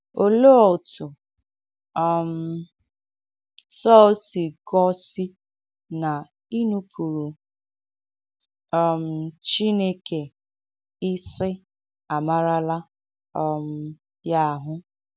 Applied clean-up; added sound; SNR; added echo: none; none; none; none.